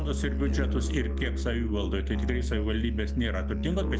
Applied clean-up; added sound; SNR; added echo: none; Musical instrument; -3 dB; none.